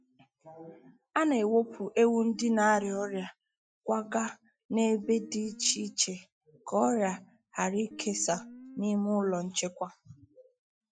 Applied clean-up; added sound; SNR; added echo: classical method Wiener filter.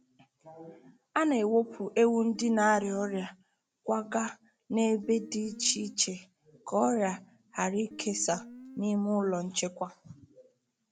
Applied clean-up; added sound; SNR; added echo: none; Guitar; 17 dB; none.